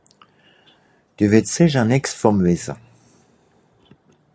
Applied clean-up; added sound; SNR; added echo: none; none; none; none.